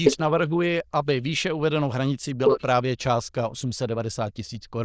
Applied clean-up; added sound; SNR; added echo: neural diffusion model UNIVERSE++.